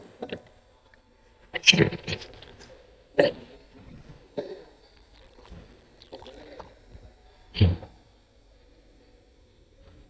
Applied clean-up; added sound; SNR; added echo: neural mask model DeepFilterNet 3.